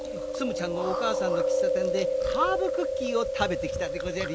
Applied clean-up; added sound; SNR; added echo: none; Chewing, mastication; -4 dB; none.